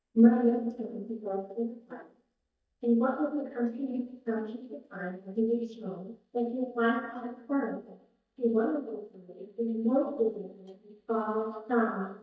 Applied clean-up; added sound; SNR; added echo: neural mask model DeepFilterNet 3.